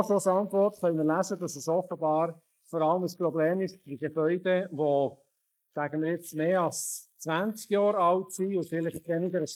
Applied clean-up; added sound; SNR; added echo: neural mask model Resemble Enhance denoiser.